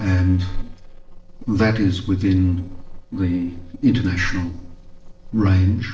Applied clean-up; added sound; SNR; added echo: neural separator model SepFormer DNS4.